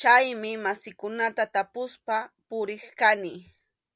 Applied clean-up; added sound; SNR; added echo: none; none; none; none.